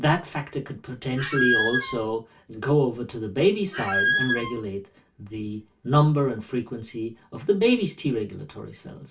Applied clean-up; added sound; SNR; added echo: none; Squeak; -1 dB; reverberation time 0.2 s.